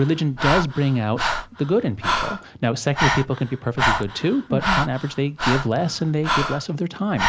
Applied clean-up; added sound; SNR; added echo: none; Breathing; 3 dB; none.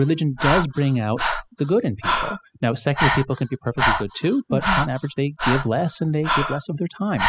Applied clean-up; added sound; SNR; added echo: classical method spectral subtraction.